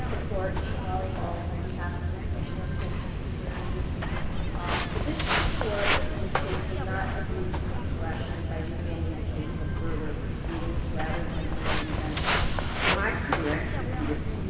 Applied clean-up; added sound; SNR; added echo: none; Walk, footsteps; -5 dB; reverberation time 2.4 s.